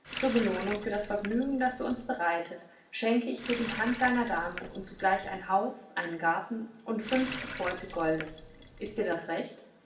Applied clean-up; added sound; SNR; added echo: none; Water tap, faucet; 10 dB; reverberation time 0.9 s.